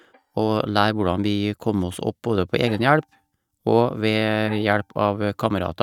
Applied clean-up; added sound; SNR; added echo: neural mask model DeepFilterNet 3.